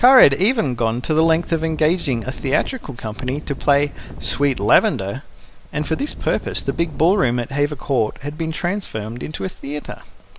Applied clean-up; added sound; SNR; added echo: none; Wind; 13 dB; none.